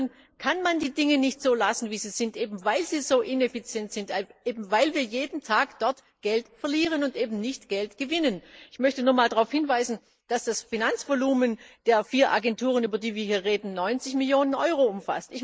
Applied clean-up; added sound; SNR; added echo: neural mask model Resemble Enhance denoiser.